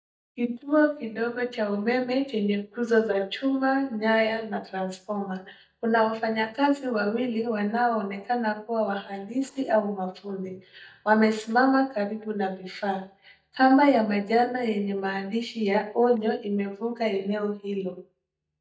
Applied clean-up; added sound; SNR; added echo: neural mask model DeepFilterNet 3.